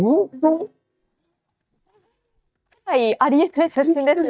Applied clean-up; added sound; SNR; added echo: neural mask model DeepFilterNet 3.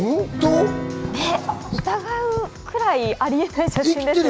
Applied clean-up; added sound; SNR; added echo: none; Piano + Walk, footsteps; 8 dB; none.